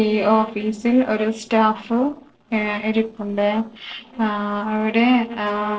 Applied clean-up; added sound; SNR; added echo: neural separator model SepFormer DNS4.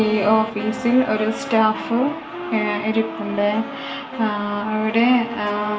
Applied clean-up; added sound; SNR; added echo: none; Wind instrument, woodwind instrument; 12 dB; reverberation time 0.4 s.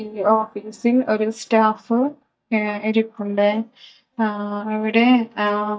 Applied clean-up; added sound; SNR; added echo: neural mask model DeepFilterNet 3.